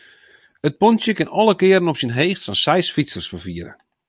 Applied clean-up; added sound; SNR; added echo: none; none; none; none.